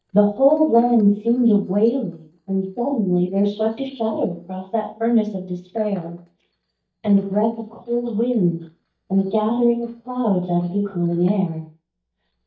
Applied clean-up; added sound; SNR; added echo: neural mask model DeepFilterNet 3.